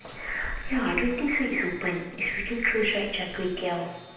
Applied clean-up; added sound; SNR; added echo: none; Bus / Engine; 11 dB; reverberation time 0.9 s.